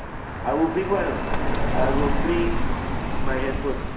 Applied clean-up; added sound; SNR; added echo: none; Car passing by; -4 dB; reverberation time 0.7 s.